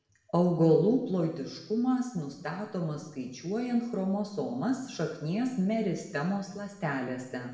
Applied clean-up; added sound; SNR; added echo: none; none; none; reverberation time 0.9 s.